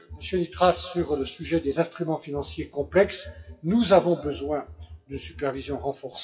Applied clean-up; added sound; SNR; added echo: classical method WPE with log-MMSE.